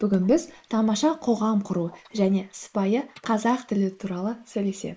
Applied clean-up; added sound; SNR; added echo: neural mask model Resemble Enhance denoiser.